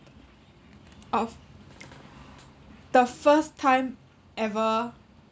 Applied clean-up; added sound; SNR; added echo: none; none; none; none.